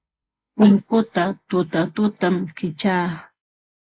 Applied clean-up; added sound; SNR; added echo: neural mask model Resemble Enhance denoiser.